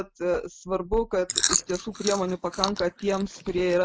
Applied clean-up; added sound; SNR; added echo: neural mask model Resemble Enhance denoiser.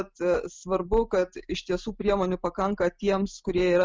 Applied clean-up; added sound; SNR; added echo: none; none; none; none.